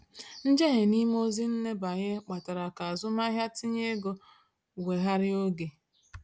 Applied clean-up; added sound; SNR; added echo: none; none; none; none.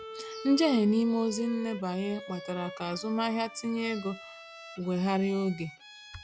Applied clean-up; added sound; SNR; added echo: none; Bowed string instrument; 15 dB; none.